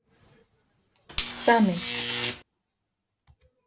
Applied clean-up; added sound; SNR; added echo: none; Buzz; -2 dB; none.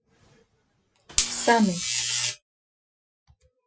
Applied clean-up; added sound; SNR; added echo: classical method Wiener filter.